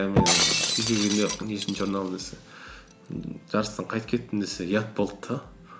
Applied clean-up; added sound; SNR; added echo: none; Shatter; -1 dB; none.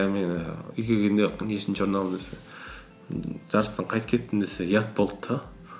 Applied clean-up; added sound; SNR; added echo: none; none; none; none.